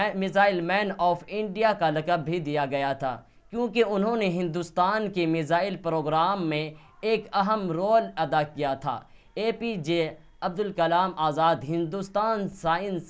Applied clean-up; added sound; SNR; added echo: none; none; none; none.